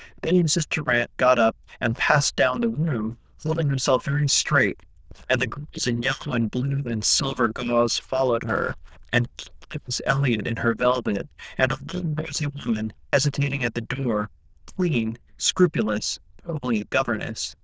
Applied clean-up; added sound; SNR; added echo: neural diffusion model UNIVERSE++.